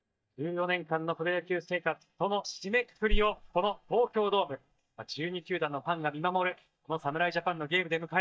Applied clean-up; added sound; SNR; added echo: neural mask model DeepFilterNet 3.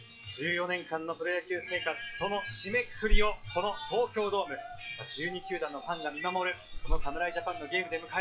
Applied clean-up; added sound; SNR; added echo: classical method WPE with log-MMSE.